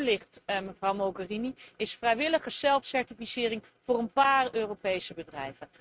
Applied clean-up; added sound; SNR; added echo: neural mask model RNNoise.